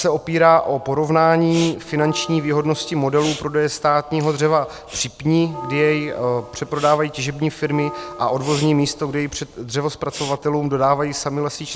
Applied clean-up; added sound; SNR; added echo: none; Respiratory sounds + Bell; 17 dB; none.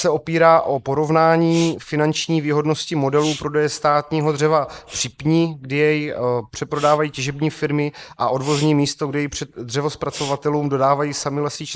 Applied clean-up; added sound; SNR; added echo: neural mask model Resemble Enhance denoiser.